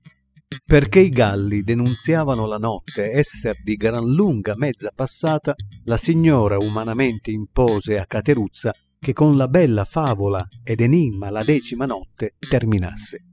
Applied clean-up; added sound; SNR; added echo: classical method spectral subtraction.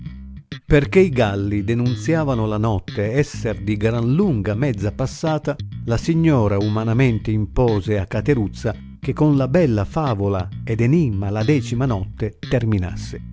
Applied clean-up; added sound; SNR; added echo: none; Bass guitar; 13 dB; none.